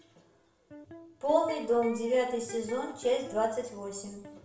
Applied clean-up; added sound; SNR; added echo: none; Electric guitar; 16 dB; reverberation time 0.5 s.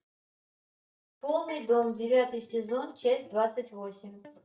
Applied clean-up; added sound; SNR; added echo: neural mask model DeepFilterNet 3.